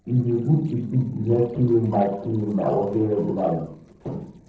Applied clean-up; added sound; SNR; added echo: neural separator model SepFormer DNS4.